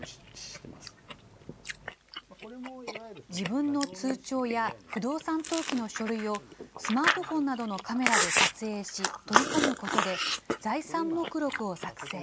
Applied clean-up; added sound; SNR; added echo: none; Chewing, mastication; 0 dB; none.